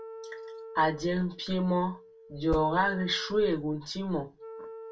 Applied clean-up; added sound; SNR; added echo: none; Wind instrument, woodwind instrument; 16 dB; reverberation time 0.1 s.